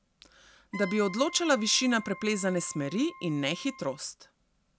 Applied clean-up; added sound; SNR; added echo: none; Wind instrument, woodwind instrument; 16 dB; none.